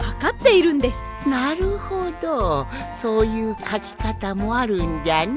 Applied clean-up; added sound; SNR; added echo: none; none; none; none.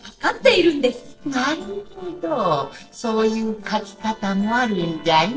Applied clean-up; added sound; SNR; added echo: neural separator model SepFormer DNS4.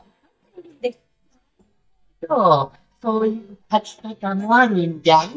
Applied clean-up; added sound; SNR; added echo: neural mask model DeepFilterNet 3.